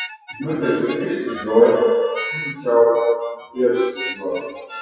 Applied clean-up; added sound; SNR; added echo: classical method WPE with log-MMSE.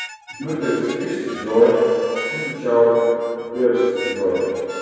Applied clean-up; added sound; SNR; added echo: none; Harmonica; 14 dB; reverberation time 2.2 s.